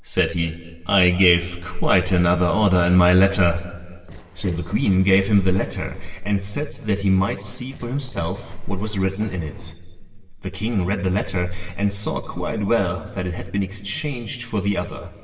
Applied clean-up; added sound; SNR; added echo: neural separator model SepFormer DNS4.